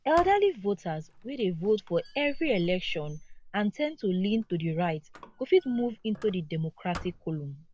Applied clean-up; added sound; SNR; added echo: none; Squeak; 16 dB; none.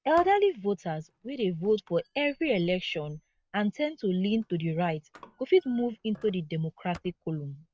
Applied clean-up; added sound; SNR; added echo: neural mask model RNNoise.